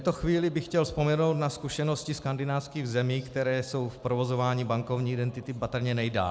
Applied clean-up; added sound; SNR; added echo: none; none; none; none.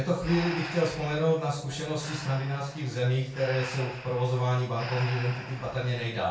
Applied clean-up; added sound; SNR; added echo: none; Breathing; 13 dB; reverberation time 0.3 s.